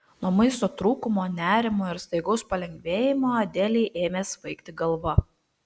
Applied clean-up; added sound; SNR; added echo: none; none; none; none.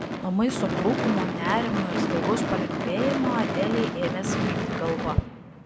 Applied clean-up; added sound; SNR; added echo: none; Gunshot, gunfire / Fireworks; 0 dB; none.